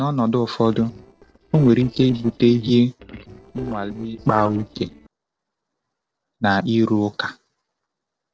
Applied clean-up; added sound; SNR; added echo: neural separator model SepFormer DNS4.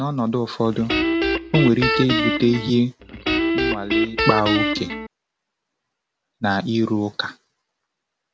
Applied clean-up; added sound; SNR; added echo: none; Guitar; -1 dB; none.